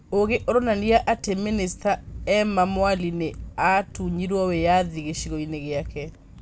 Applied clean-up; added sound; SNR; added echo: none; none; none; none.